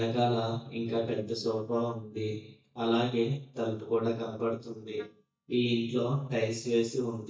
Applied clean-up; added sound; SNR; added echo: neural mask model DeepFilterNet 3.